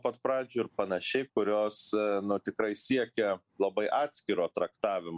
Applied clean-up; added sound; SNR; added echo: none; none; none; none.